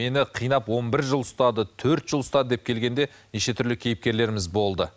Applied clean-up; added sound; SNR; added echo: none; none; none; none.